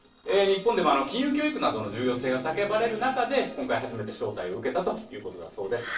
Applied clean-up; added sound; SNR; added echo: neural separator model SepFormer DNS4.